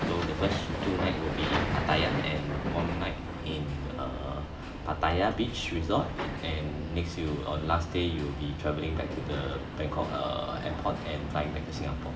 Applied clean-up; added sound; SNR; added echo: none; Hammer; 3 dB; reverberation time 0.5 s.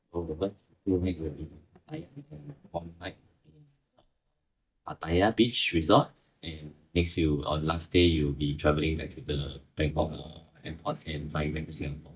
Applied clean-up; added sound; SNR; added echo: neural mask model DeepFilterNet 3.